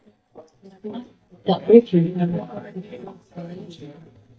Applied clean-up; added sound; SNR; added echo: neural mask model DeepFilterNet 3.